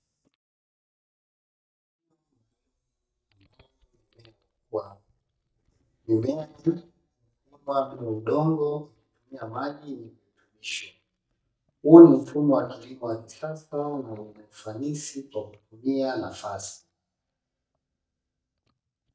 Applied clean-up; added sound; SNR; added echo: neural mask model DeepFilterNet 3.